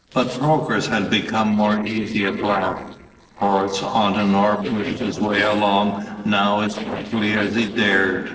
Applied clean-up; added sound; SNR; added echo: neural separator model SepFormer DNS4.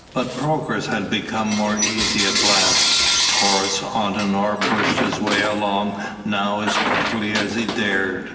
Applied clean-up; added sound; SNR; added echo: none; Coin (dropping) / Bell; 1 dB; reverberation time 1.9 s.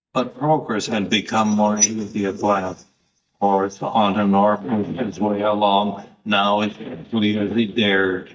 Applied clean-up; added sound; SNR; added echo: neural mask model DeepFilterNet 3.